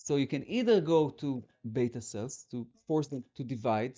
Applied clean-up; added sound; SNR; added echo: neural mask model DeepFilterNet 3.